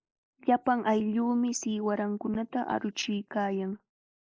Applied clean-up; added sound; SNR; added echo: neural mask model Resemble Enhance denoiser.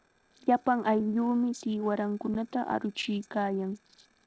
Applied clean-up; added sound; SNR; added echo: neural separator model SepFormer DNS4.